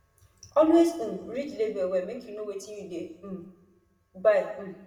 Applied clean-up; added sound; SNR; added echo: none; none; none; reverberation time 0.9 s.